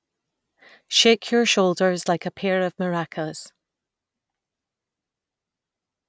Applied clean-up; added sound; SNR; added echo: none; none; none; none.